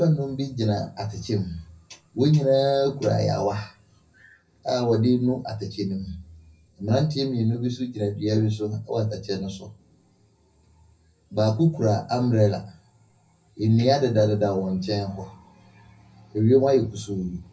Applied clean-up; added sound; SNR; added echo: none; none; none; reverberation time 0.4 s.